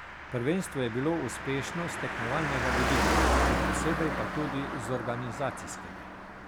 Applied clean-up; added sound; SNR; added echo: none; Car passing by; -3 dB; none.